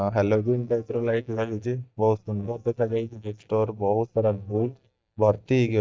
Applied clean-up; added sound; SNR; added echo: neural mask model DeepFilterNet 3.